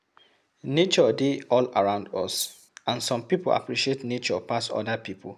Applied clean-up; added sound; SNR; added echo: none; Rattle (instrument); 10 dB; none.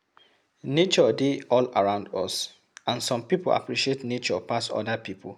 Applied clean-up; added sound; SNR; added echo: none; none; none; none.